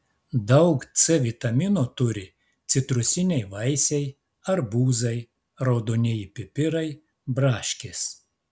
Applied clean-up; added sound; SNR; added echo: none; none; none; none.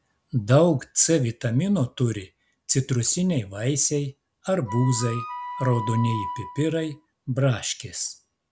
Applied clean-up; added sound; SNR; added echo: none; Wind instrument, woodwind instrument; 9 dB; none.